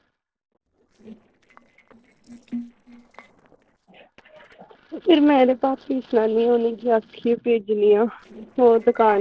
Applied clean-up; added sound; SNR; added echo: neural separator model SepFormer DNS4.